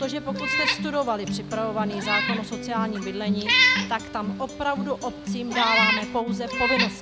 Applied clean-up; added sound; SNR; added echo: none; Acoustic guitar + Meow; -2 dB; none.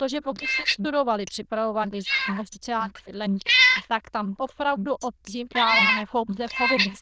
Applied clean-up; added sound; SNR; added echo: neural diffusion model UNIVERSE++.